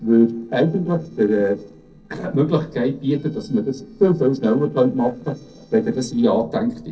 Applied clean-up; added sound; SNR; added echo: neural separator model SepFormer DNS4.